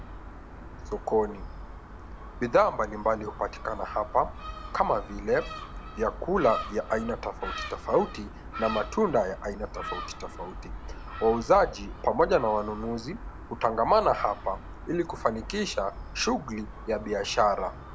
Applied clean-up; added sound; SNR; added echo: none; Gull, seagull; 11 dB; none.